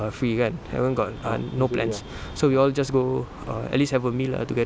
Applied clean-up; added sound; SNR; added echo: none; none; none; none.